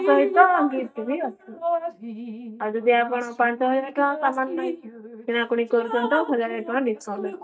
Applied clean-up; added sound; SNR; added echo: neural mask model DeepFilterNet 3.